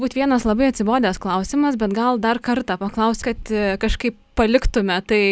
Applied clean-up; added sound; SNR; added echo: none; none; none; none.